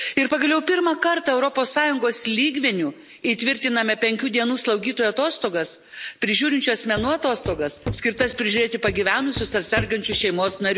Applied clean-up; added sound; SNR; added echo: none; Walk, footsteps; 12 dB; none.